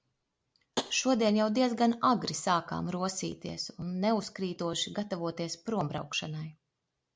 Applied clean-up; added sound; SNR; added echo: none; Tap; 11 dB; none.